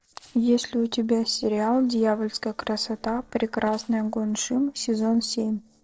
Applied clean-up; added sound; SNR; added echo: neural separator model SepFormer DNS4.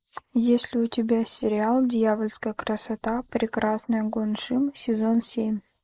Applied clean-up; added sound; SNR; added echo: neural mask model Resemble Enhance denoiser.